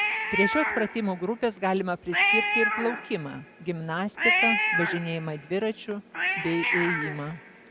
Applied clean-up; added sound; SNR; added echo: none; Cat; -1 dB; none.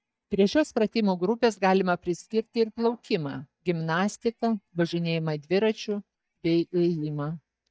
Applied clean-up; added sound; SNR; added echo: neural mask model DeepFilterNet 3.